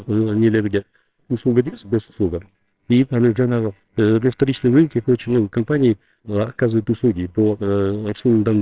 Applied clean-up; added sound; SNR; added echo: neural separator model SepFormer WHAMR!.